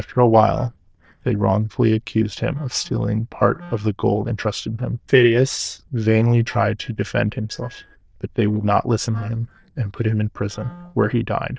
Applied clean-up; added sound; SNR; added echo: neural diffusion model UNIVERSE++.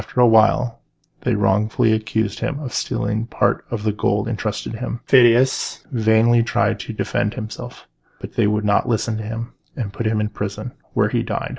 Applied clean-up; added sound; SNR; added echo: none; none; none; none.